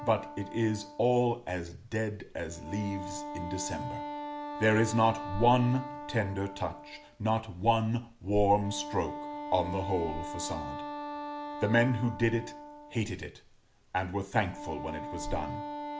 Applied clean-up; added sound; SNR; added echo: none; Wind instrument, woodwind instrument; 10 dB; none.